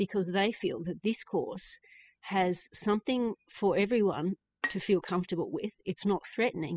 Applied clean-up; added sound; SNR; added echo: classical method spectral subtraction.